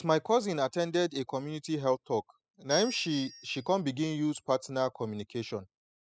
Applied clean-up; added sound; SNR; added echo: classical method spectral subtraction.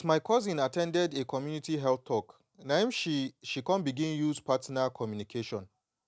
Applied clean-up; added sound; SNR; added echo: none; none; none; none.